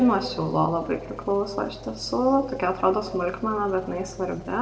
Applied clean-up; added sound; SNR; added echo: none; Engine; 18 dB; reverberation time 1.5 s.